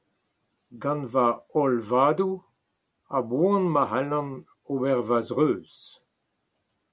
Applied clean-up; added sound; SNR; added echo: none; none; none; none.